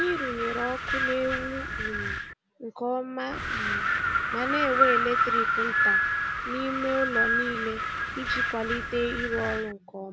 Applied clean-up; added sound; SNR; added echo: none; Wind; -3 dB; none.